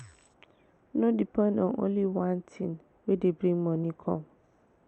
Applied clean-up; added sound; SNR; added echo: none; none; none; none.